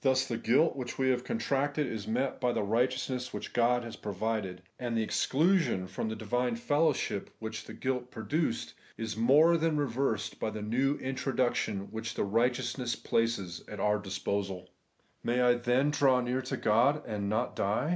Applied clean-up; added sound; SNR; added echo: none; none; none; none.